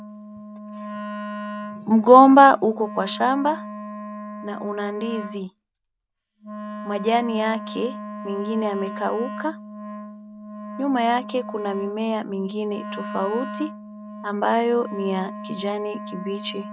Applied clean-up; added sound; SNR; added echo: none; Wind instrument, woodwind instrument; 11 dB; none.